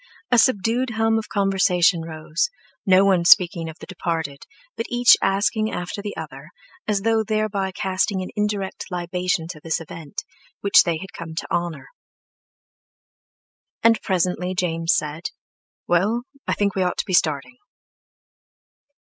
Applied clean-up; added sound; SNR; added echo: none; none; none; none.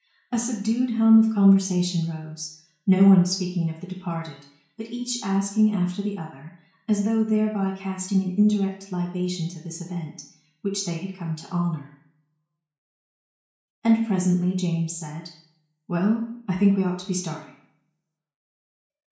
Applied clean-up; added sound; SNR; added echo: none; none; none; reverberation time 0.6 s.